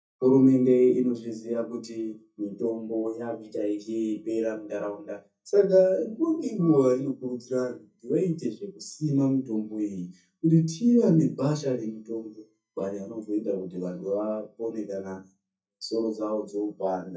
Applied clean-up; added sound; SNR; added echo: neural mask model DeepFilterNet 3.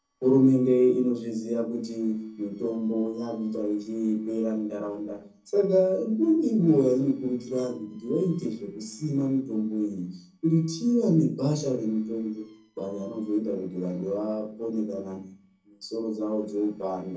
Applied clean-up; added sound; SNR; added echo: neural separator model SepFormer DNS4.